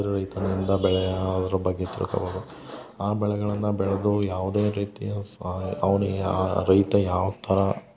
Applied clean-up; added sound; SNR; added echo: none; none; none; none.